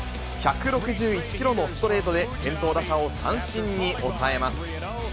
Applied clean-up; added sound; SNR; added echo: none; none; none; none.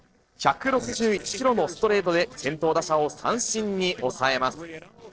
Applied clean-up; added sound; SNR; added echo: neural separator model SepFormer DNS4.